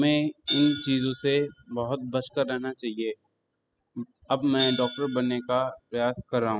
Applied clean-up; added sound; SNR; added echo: classical method spectral subtraction.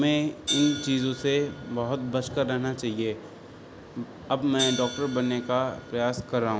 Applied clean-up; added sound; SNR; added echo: none; Hi-hat; 12 dB; none.